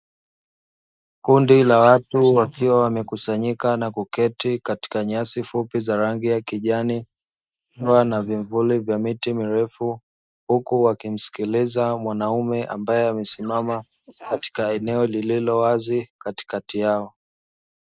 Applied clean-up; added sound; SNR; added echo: neural mask model Resemble Enhance denoiser.